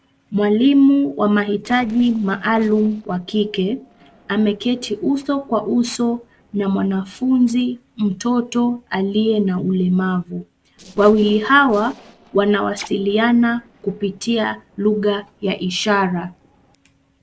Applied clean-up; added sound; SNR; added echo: neural separator model SepFormer DNS4.